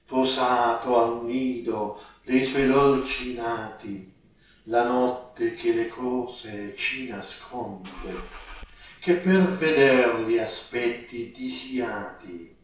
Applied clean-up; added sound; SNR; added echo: neural separator model SepFormer DNS4.